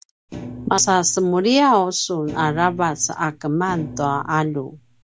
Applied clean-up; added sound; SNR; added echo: none; Thump, thud; 16 dB; none.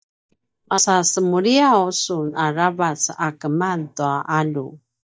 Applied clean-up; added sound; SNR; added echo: neural mask model DeepFilterNet 3.